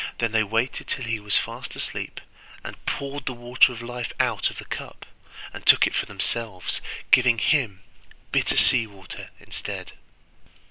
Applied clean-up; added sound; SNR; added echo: none; none; none; none.